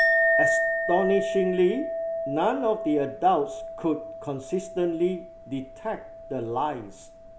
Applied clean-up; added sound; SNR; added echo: none; Chink, clink; 2 dB; none.